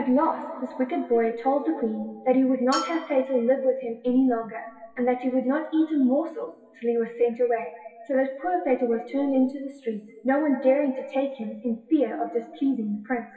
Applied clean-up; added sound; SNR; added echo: classical method WPE with log-MMSE.